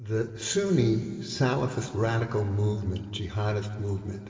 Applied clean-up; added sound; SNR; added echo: none; none; none; reverberation time 2.7 s.